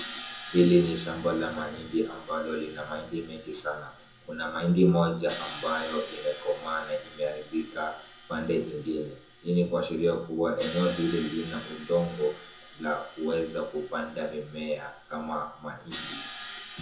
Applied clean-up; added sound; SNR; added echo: none; Crash cymbal; 14 dB; reverberation time 0.6 s.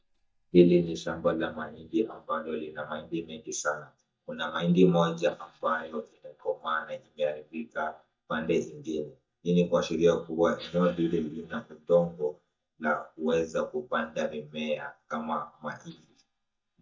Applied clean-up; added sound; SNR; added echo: neural mask model DeepFilterNet 3.